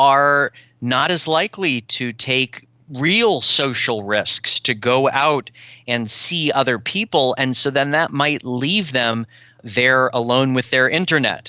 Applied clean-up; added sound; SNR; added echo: none; none; none; none.